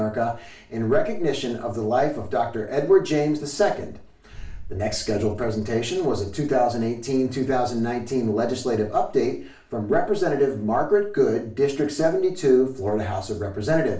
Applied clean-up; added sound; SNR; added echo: none; Boom; 16 dB; reverberation time 0.4 s.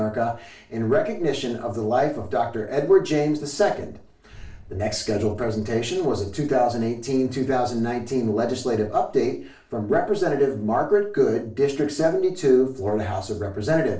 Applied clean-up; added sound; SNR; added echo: neural separator model SepFormer DNS4.